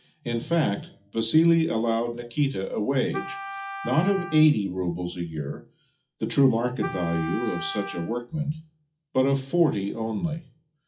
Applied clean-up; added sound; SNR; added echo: classical method WPE with log-MMSE.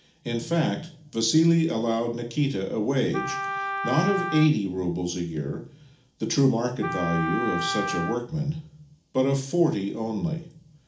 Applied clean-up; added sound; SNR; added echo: none; Wind instrument, woodwind instrument; 6 dB; reverberation time 0.4 s.